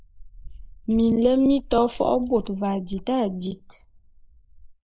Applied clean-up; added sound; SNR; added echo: neural mask model Resemble Enhance denoiser.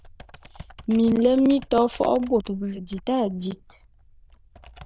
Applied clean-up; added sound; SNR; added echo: neural diffusion model UNIVERSE++.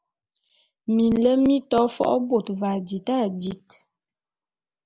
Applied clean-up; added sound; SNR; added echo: none; none; none; none.